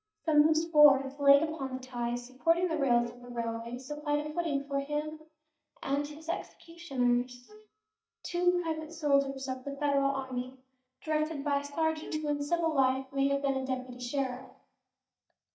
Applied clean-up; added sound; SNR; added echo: neural mask model DeepFilterNet 3.